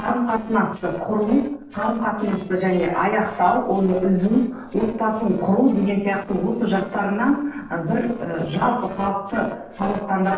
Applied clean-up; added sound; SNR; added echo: neural separator model SepFormer DNS4.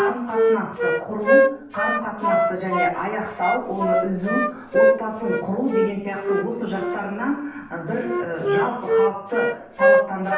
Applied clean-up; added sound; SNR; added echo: none; Wind instrument, woodwind instrument; -4 dB; reverberation time 0.9 s.